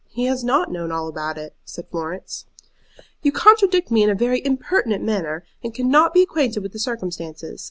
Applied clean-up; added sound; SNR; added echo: none; none; none; none.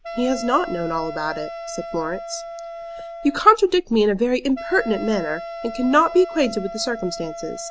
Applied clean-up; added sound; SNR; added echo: none; Wind instrument, woodwind instrument; 12 dB; none.